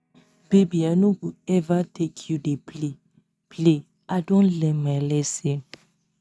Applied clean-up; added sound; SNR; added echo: neural mask model RNNoise.